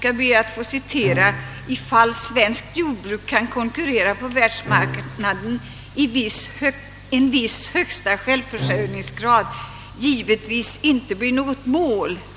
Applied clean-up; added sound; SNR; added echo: none; Bowed string instrument; 13 dB; none.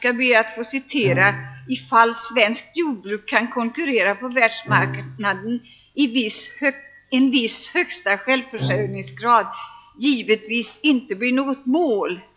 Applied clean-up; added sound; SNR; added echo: classical method log-MMSE.